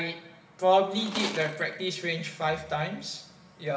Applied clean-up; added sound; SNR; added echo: none; Tools; 9 dB; reverberation time 0.9 s.